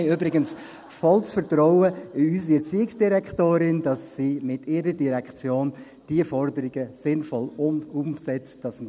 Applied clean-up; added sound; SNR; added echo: none; none; none; none.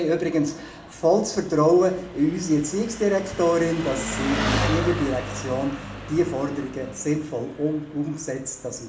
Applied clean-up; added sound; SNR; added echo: none; Engine; 8 dB; reverberation time 0.5 s.